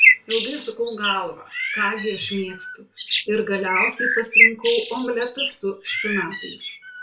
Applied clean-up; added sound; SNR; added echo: none; Bird; -4 dB; reverberation time 0.2 s.